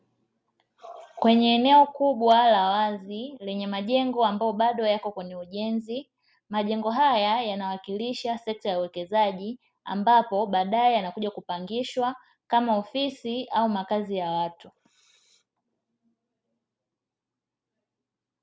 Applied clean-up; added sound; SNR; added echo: none; none; none; none.